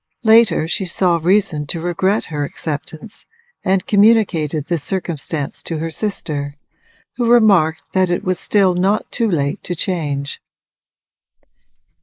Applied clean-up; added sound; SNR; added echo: neural mask model Resemble Enhance denoiser.